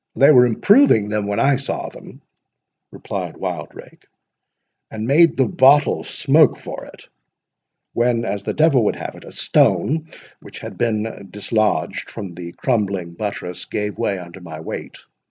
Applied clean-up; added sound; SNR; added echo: none; none; none; none.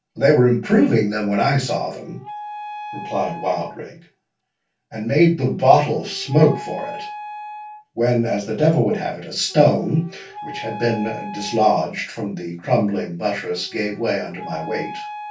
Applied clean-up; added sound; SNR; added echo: none; Wind instrument, woodwind instrument; 16 dB; reverberation time 0.2 s.